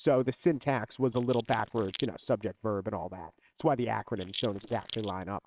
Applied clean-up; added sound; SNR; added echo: neural separator model SepFormer WHAMR!.